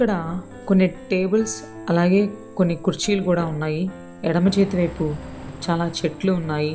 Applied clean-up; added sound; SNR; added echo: none; Thunder / Rain + Piano; 15 dB; none.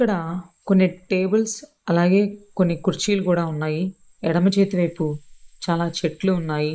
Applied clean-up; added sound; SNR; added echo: neural mask model Resemble Enhance denoiser.